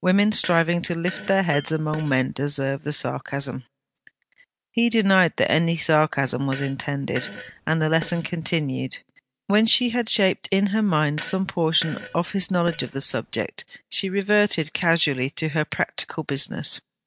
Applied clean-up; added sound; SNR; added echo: none; Dishes, pots, and pans + Fart; 16 dB; none.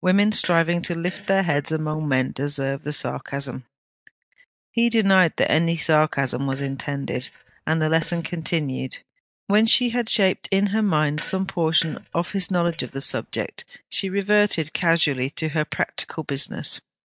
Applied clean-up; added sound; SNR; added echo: neural mask model DeepFilterNet 3.